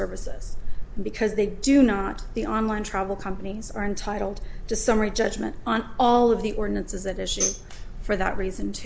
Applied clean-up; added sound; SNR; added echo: none; Tambourine; 9 dB; none.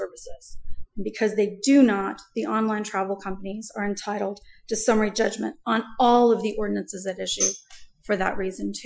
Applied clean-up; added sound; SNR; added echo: classical method Wiener filter.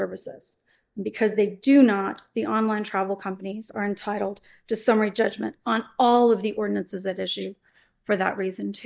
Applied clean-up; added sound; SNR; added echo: neural mask model DeepFilterNet 3.